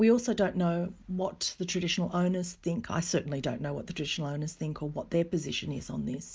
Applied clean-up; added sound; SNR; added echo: none; none; none; none.